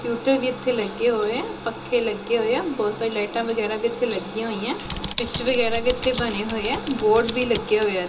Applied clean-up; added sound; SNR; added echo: none; Typing; 11 dB; reverberation time 0.2 s.